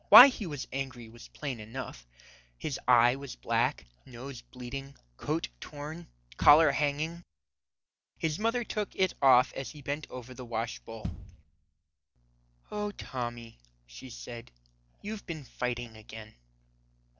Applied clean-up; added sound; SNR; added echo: neural separator model SepFormer DNS4.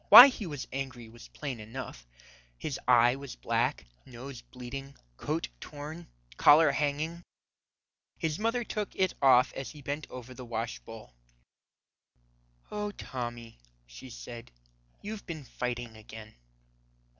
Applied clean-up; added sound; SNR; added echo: none; none; none; none.